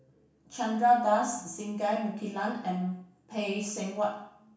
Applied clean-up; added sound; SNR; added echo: none; none; none; reverberation time 0.6 s.